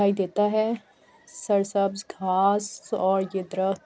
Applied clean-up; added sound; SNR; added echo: none; none; none; none.